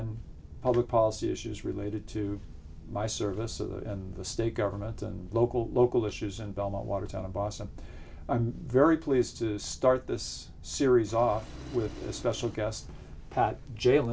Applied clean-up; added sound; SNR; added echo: none; Engine; 15 dB; none.